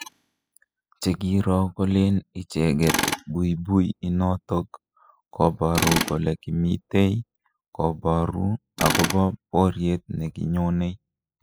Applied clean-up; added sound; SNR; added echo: classical method spectral subtraction.